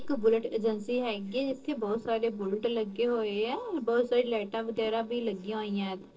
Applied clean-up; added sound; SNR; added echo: neural separator model SepFormer DNS4.